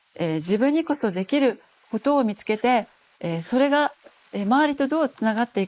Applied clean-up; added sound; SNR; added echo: neural mask model Resemble Enhance denoiser.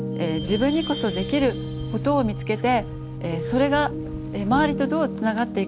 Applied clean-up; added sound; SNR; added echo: none; Wind; 16 dB; none.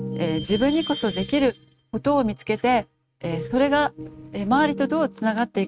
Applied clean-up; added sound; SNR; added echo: neural mask model RNNoise.